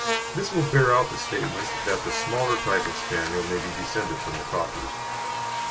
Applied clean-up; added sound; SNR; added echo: none; Buzz; 3 dB; reverberation time 0.2 s.